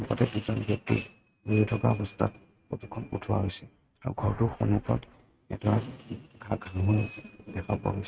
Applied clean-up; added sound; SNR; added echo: neural mask model RNNoise.